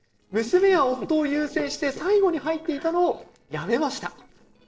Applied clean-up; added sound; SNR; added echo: neural separator model SepFormer DNS4.